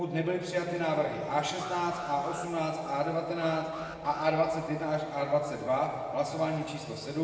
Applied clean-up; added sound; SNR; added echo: none; Alarm; 16 dB; reverberation time 2.4 s.